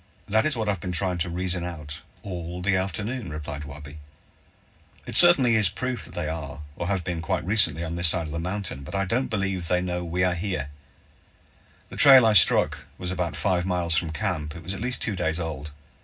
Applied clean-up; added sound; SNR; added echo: none; none; none; reverberation time 0.4 s.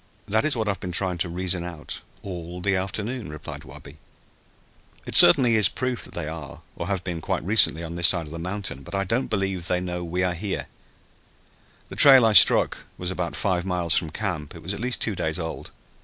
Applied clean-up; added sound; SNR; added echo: none; none; none; none.